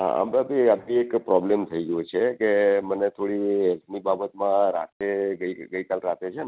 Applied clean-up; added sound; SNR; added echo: none; none; none; none.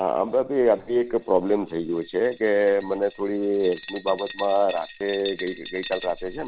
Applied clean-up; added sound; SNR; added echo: none; Glass; 17 dB; none.